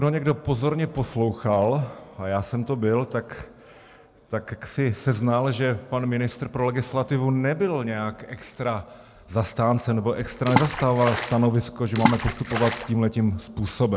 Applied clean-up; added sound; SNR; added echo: none; Water / Splash, splatter; 2 dB; none.